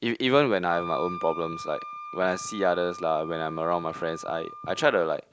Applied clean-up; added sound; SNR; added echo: none; Wind instrument, woodwind instrument; 13 dB; none.